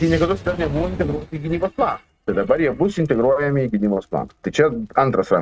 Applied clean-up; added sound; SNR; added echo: neural mask model RNNoise.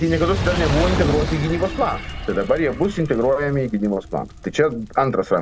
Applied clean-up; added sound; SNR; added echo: none; Fire; 6 dB; none.